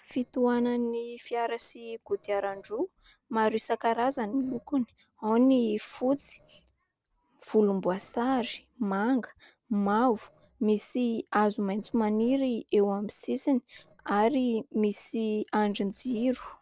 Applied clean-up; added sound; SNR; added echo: neural separator model SepFormer DNS4.